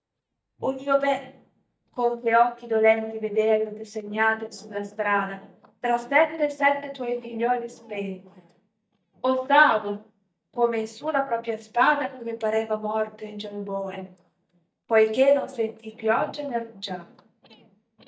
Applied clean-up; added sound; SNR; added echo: neural mask model DeepFilterNet 3.